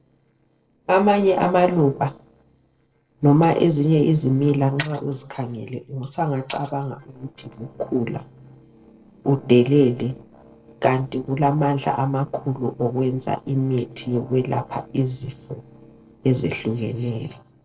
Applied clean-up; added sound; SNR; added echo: neural separator model SepFormer DNS4.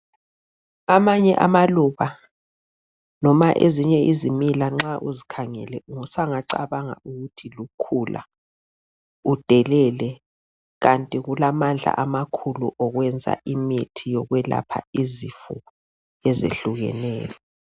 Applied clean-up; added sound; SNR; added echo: none; none; none; none.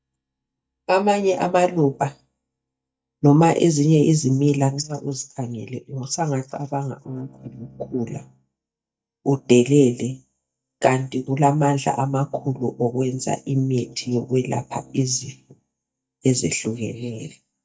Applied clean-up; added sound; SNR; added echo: neural mask model DeepFilterNet 3.